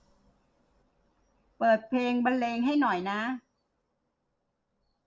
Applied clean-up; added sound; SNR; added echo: none; none; none; none.